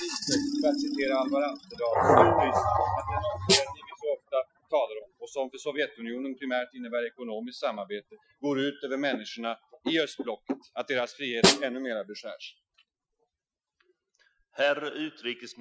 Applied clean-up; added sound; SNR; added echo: classical method Wiener filter.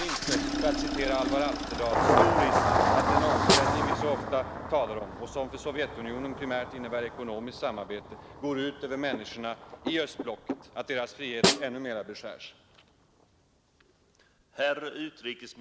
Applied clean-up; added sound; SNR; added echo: none; Snare drum + Engine starting; -3 dB; none.